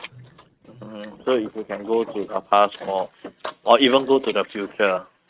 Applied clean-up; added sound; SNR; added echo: neural mask model RNNoise.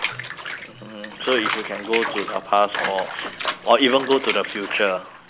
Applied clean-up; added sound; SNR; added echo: none; Bathtub (filling or washing) / Water; 7 dB; none.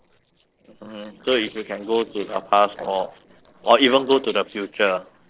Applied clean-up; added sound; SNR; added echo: neural separator model SepFormer DNS4.